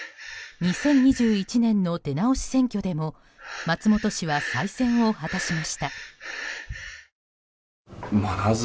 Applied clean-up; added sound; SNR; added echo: none; Breathing; 13 dB; none.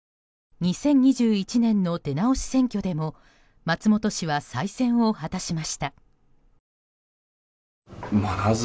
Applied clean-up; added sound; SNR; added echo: none; none; none; none.